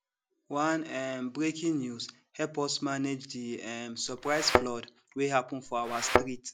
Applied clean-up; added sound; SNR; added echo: none; Thump, thud; -3 dB; none.